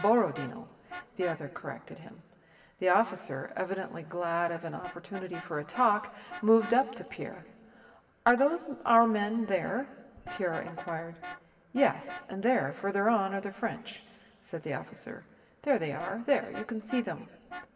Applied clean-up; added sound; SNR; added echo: none; Vehicle horn, car horn, honking; 18 dB; reverberation time 3.0 s.